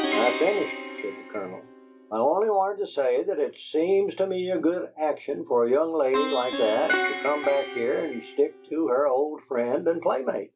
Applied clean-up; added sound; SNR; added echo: none; Plucked string instrument; 8 dB; none.